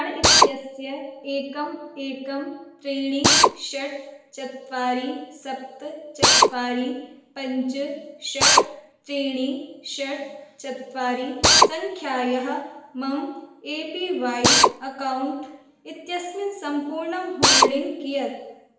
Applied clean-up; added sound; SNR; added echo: none; Drill; -4 dB; reverberation time 0.9 s.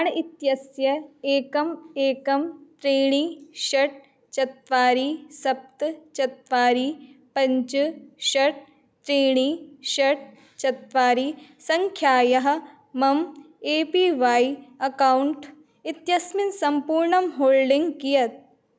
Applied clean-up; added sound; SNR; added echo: none; none; none; none.